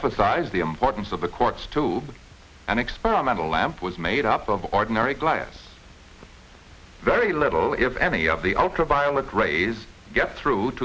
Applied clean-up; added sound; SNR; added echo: none; none; none; none.